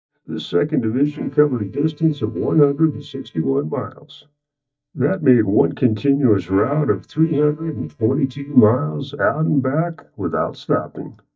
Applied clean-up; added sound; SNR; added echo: neural mask model DeepFilterNet 3.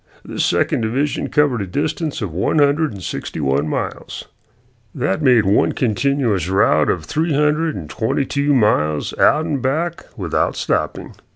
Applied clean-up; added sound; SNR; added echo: none; none; none; none.